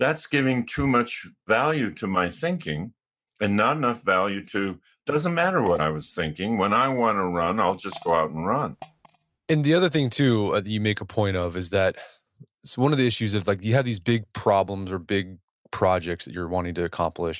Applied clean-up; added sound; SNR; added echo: neural mask model RNNoise.